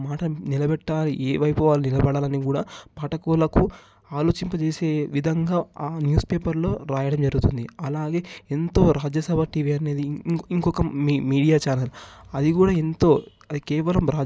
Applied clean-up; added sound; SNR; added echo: none; none; none; none.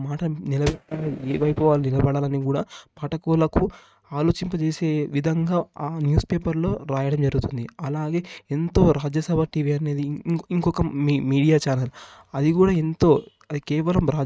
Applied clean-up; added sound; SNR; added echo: neural mask model RNNoise.